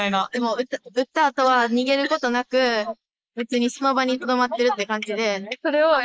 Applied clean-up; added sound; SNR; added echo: neural mask model Resemble Enhance denoiser.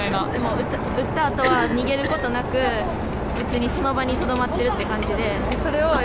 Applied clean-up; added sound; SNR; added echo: none; Cough; 12 dB; none.